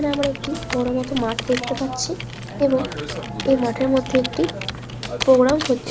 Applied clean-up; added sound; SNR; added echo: none; Computer keyboard + Burping, eructation; 8 dB; none.